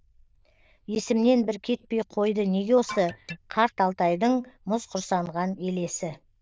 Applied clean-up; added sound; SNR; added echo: neural diffusion model UNIVERSE++.